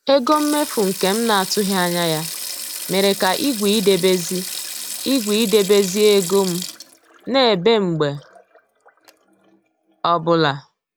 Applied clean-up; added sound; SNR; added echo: none; Sink (filling or washing); 11 dB; none.